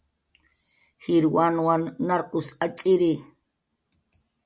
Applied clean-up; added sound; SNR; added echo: none; none; none; none.